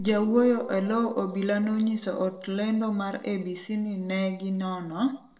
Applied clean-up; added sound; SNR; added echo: neural separator model SepFormer DNS4.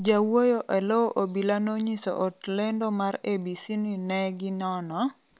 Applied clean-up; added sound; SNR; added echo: none; none; none; none.